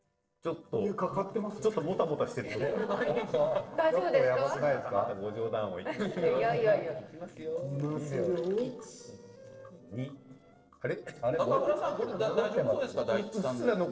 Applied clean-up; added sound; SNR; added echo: neural separator model SepFormer DNS4.